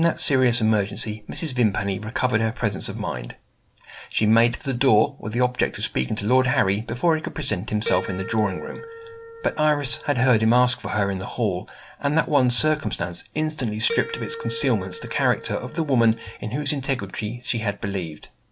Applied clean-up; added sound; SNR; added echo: none; Harp; 12 dB; none.